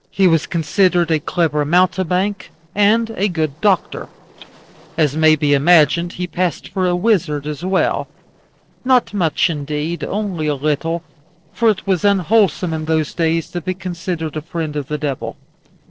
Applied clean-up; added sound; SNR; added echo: neural separator model SepFormer DNS4.